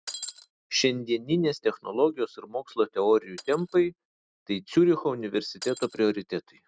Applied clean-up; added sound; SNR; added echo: neural mask model RNNoise.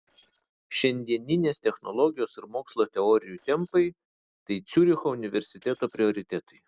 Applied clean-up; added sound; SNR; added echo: neural separator model SepFormer DNS4.